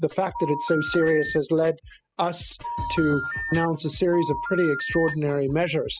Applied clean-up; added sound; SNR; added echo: classical method spectral subtraction.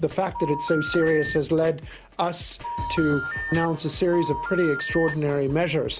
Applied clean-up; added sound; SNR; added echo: none; Telephone; 7 dB; none.